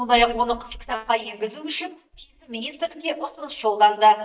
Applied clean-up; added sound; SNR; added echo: neural mask model DeepFilterNet 3.